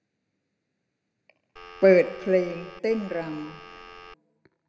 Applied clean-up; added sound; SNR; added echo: none; Telephone; 18 dB; reverberation time 1.2 s.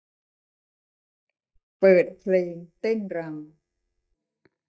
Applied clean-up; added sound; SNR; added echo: neural mask model DeepFilterNet 3.